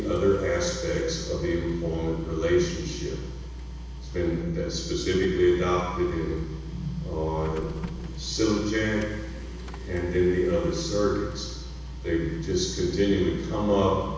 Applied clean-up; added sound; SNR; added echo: none; Printer; 19 dB; reverberation time 1.1 s.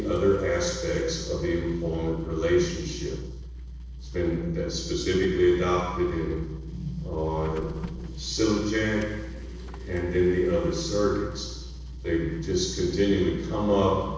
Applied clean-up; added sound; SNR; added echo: neural separator model SepFormer DNS4.